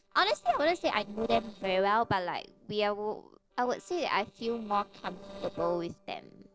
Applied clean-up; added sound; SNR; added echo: neural separator model SepFormer DNS4.